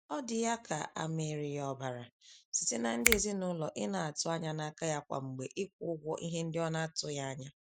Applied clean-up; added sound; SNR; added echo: none; Finger snapping; 1 dB; none.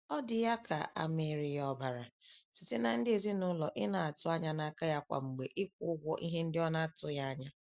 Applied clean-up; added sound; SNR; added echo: none; none; none; none.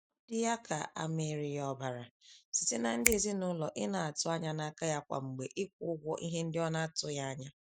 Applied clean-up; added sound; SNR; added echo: neural mask model DeepFilterNet 3.